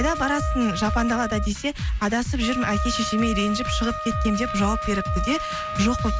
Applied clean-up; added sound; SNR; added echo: none; Wind instrument, woodwind instrument; 7 dB; none.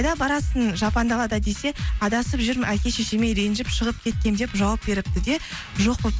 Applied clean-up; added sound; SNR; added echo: none; none; none; none.